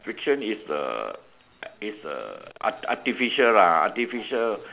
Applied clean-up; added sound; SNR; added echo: none; none; none; none.